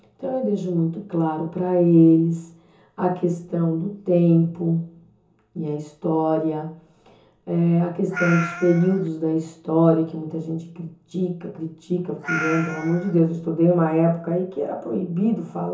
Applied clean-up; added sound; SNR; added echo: none; Meow; 9 dB; reverberation time 0.6 s.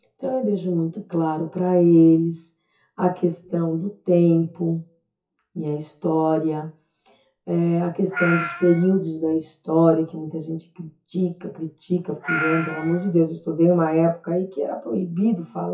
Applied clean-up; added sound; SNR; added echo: classical method WPE with log-MMSE.